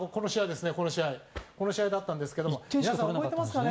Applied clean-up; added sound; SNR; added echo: none; none; none; none.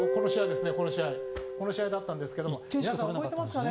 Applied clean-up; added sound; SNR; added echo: none; Guitar; 2 dB; none.